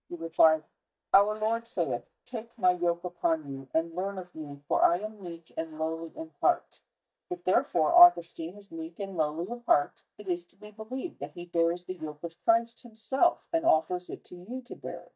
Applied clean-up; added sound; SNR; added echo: neural mask model DeepFilterNet 3.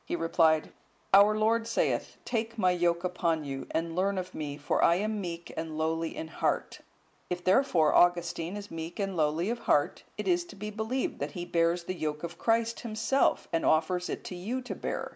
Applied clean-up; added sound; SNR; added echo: none; none; none; none.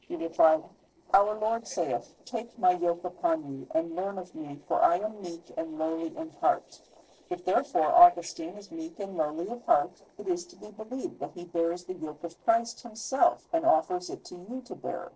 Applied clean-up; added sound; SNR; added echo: neural separator model SepFormer DNS4.